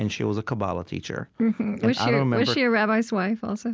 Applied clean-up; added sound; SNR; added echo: none; none; none; none.